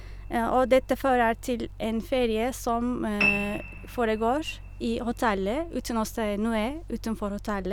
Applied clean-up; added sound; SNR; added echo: none; Mechanical fan + Piano; 9 dB; none.